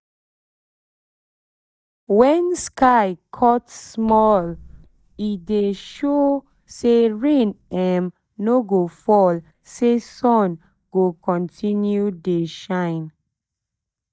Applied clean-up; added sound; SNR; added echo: neural mask model DeepFilterNet 3.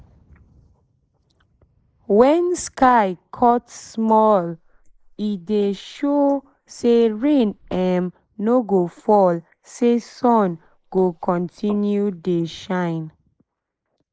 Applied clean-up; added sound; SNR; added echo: neural mask model Resemble Enhance denoiser.